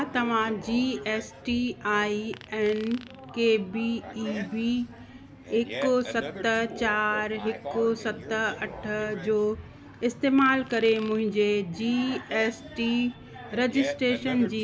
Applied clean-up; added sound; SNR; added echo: none; Fart; 14 dB; none.